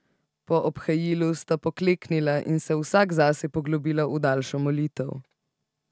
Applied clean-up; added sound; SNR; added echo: none; none; none; none.